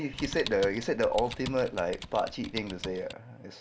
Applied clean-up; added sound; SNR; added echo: none; Typing; 11 dB; none.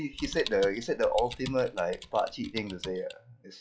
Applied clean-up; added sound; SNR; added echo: classical method log-MMSE.